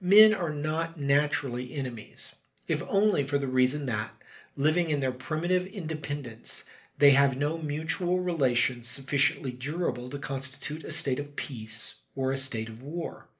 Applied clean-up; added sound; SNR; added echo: none; none; none; reverberation time 0.3 s.